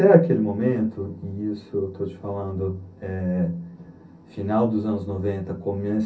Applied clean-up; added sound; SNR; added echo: none; none; none; reverberation time 0.3 s.